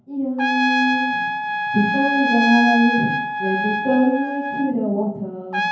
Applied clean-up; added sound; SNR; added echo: none; Trumpet; 2 dB; reverberation time 0.9 s.